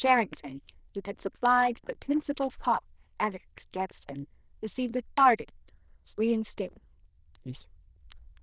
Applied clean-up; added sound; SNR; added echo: neural diffusion model UNIVERSE++.